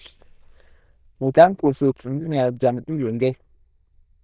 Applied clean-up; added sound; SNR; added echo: neural diffusion model UNIVERSE++.